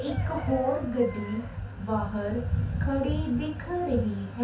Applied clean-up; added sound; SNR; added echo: none; Chicken, rooster; 19 dB; reverberation time 0.3 s.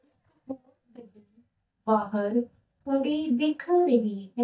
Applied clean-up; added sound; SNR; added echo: neural mask model DeepFilterNet 3.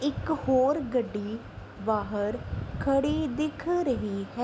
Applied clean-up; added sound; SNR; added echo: none; none; none; none.